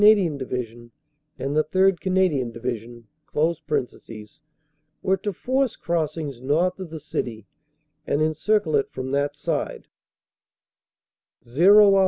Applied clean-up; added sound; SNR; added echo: none; none; none; none.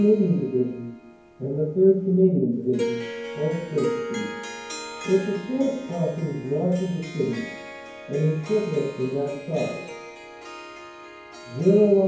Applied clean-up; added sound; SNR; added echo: none; Harp; 12 dB; reverberation time 0.9 s.